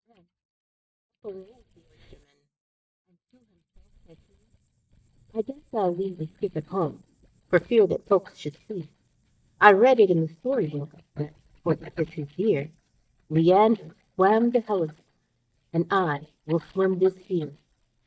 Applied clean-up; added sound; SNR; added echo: neural mask model DeepFilterNet 3.